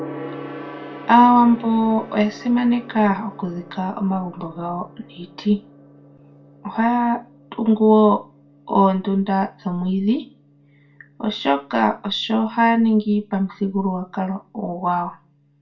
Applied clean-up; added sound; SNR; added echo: none; Gong; 20 dB; reverberation time 0.2 s.